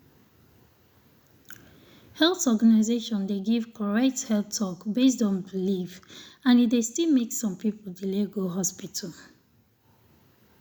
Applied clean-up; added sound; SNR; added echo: none; none; none; none.